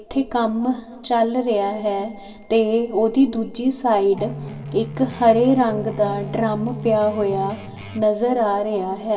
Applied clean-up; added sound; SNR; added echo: none; Guitar; 12 dB; reverberation time 2.4 s.